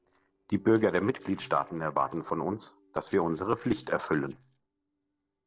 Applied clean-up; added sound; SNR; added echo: neural separator model SepFormer DNS4.